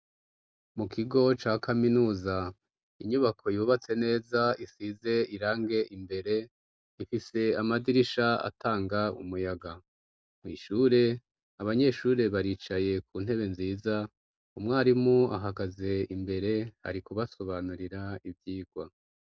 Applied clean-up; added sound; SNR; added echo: none; none; none; none.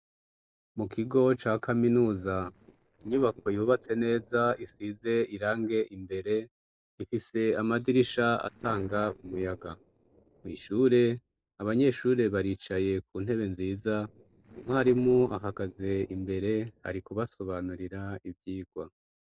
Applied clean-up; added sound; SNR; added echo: neural separator model SepFormer DNS4.